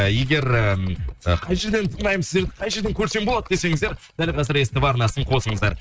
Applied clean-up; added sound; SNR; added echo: neural mask model RNNoise.